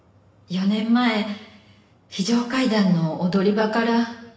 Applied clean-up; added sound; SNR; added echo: none; none; none; reverberation time 0.8 s.